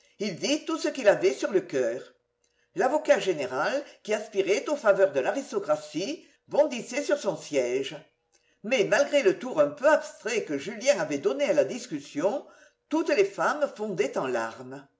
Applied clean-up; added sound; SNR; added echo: none; none; none; none.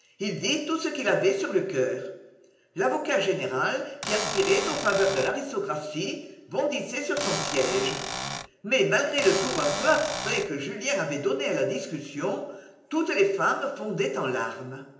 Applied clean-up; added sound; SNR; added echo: none; Cupboard open or close / Door; 5 dB; reverberation time 0.8 s.